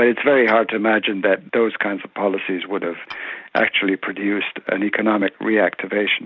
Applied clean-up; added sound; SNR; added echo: none; Tap / Glass; 19 dB; none.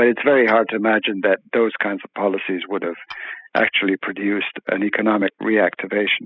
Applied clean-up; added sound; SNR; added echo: classical method spectral subtraction.